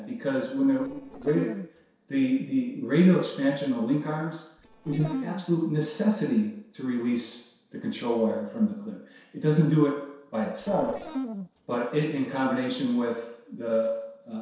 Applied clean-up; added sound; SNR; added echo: neural separator model SepFormer DNS4.